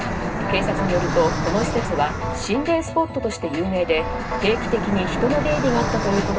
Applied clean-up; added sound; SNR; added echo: none; Fixed-wing aircraft, airplane; 3 dB; reverberation time 0.2 s.